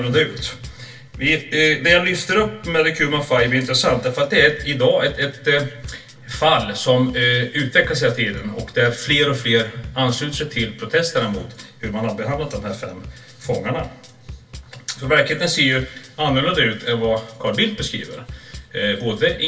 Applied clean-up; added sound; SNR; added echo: none; Bass drum / Drum kit; 19 dB; reverberation time 0.2 s.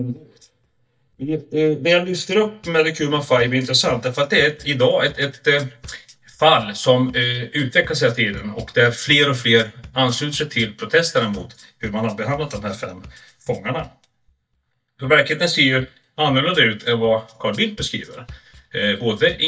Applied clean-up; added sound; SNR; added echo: neural mask model DeepFilterNet 3.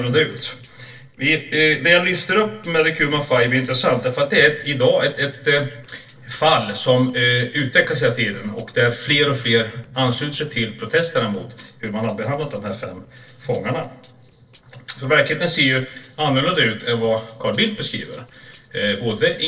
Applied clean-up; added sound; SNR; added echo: neural separator model SepFormer DNS4.